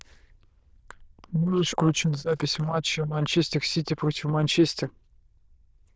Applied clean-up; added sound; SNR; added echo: neural diffusion model UNIVERSE++.